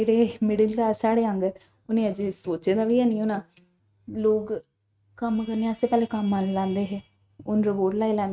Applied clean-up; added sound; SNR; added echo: neural mask model RNNoise.